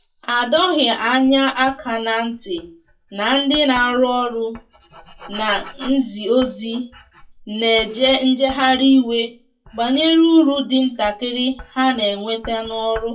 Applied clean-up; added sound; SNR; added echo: classical method WPE with log-MMSE.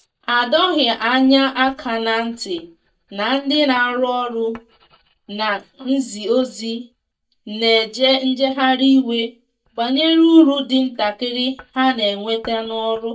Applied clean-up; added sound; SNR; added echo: neural mask model DeepFilterNet 3.